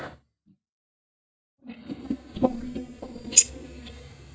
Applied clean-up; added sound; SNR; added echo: neural mask model DeepFilterNet 3.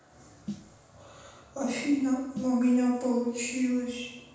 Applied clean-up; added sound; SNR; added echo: none; Snare drum; 17 dB; reverberation time 1.2 s.